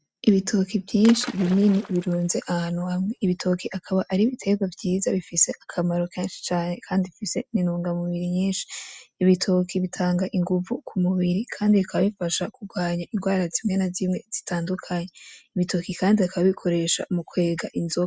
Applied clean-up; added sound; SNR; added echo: neural mask model RNNoise.